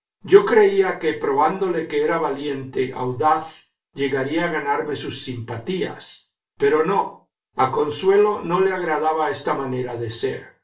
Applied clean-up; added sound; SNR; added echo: none; none; none; reverberation time 0.3 s.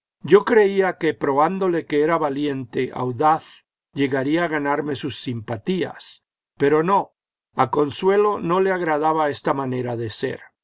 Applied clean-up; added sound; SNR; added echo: none; none; none; none.